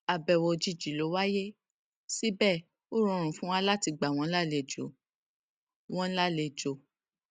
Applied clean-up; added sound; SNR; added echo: none; none; none; none.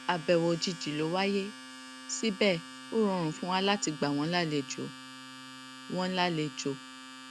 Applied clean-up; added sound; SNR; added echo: none; Domestic sounds, home sounds; 14 dB; none.